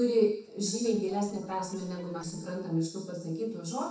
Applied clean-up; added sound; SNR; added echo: neural separator model SepFormer DNS4.